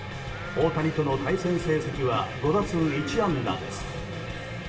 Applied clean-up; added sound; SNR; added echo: none; Livestock, farm animals, working animals; 17 dB; reverberation time 0.8 s.